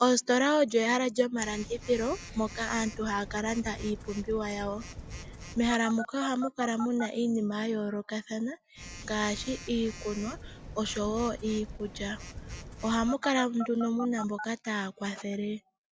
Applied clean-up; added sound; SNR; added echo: none; Telephone; 13 dB; none.